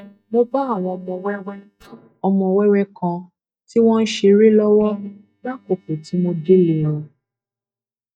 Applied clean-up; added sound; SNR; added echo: neural mask model DeepFilterNet 3.